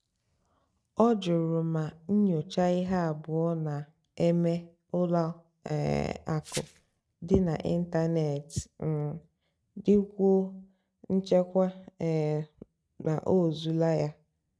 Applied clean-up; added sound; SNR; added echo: neural mask model RNNoise.